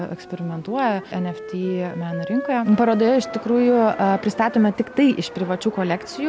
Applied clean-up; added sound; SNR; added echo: none; Wind instrument, woodwind instrument; 16 dB; none.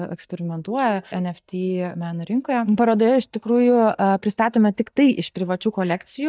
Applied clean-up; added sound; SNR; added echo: neural mask model DeepFilterNet 3.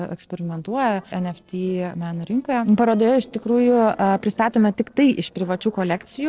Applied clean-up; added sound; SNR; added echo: neural separator model SepFormer DNS4.